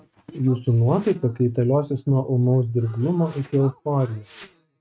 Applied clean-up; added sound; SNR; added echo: neural mask model RNNoise.